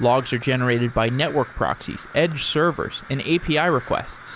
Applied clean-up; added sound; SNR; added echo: none; Crow; 18 dB; none.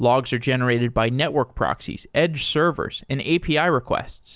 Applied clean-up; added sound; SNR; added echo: none; none; none; none.